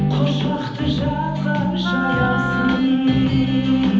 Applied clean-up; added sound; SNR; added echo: none; Wind instrument, woodwind instrument; 8 dB; reverberation time 0.9 s.